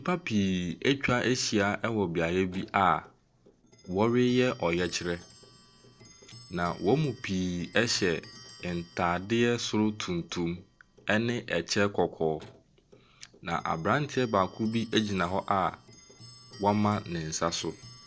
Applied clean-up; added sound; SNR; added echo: neural separator model SepFormer DNS4.